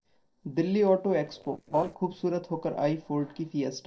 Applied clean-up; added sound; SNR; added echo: neural separator model SepFormer DNS4.